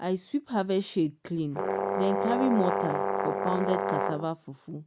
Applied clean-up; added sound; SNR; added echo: none; Brass instrument; -1 dB; none.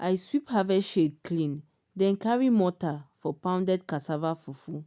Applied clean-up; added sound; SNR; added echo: none; none; none; none.